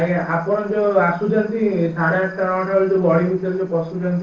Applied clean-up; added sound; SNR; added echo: neural separator model SepFormer DNS4.